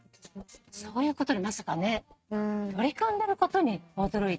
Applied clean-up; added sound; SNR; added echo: neural mask model RNNoise.